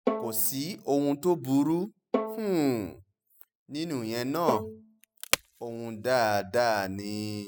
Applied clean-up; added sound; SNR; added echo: classical method spectral subtraction.